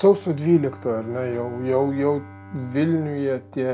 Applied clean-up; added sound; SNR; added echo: none; Bowed string instrument; 19 dB; none.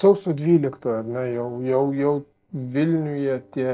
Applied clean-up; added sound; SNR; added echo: neural separator model SepFormer DNS4.